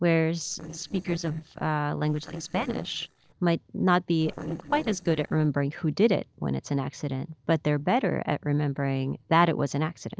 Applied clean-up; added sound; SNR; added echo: neural separator model SepFormer DNS4.